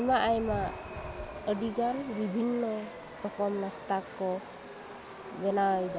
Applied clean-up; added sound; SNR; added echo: none; Chatter / Subway, metro, underground; 11 dB; none.